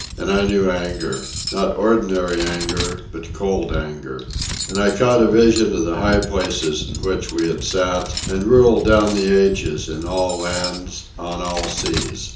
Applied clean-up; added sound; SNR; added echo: none; Cutlery, silverware; 9 dB; reverberation time 0.6 s.